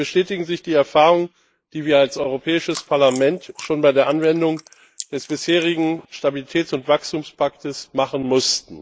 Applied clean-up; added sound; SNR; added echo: neural mask model Resemble Enhance denoiser.